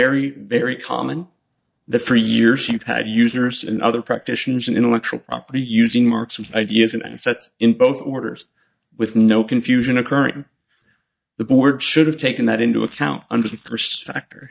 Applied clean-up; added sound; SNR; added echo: neural mask model DeepFilterNet 3.